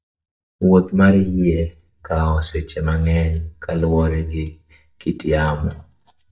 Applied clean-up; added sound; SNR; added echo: neural mask model DeepFilterNet 3.